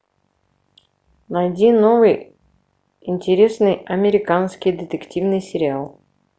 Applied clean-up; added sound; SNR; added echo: none; none; none; none.